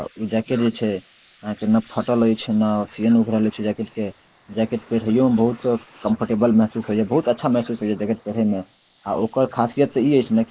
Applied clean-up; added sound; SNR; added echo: neural mask model Resemble Enhance denoiser.